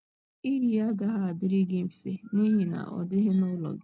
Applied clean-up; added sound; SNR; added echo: none; none; none; none.